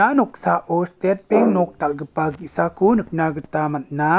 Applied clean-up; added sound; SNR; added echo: none; Brass instrument; 6 dB; none.